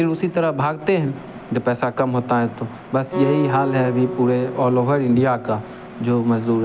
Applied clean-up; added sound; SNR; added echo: none; Acoustic guitar; 12 dB; none.